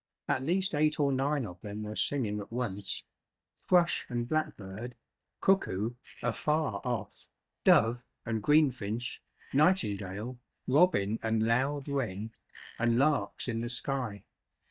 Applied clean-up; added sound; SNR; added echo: neural mask model DeepFilterNet 3.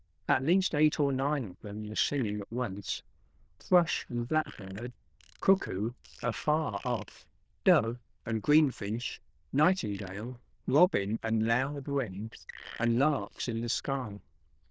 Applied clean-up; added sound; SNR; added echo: neural diffusion model UNIVERSE++.